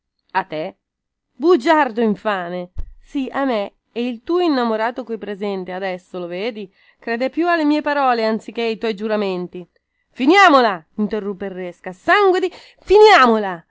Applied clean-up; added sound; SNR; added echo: none; Thump, thud; 14 dB; none.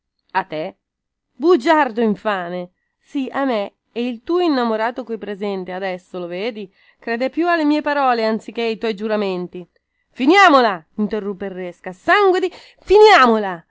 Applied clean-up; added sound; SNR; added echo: none; none; none; none.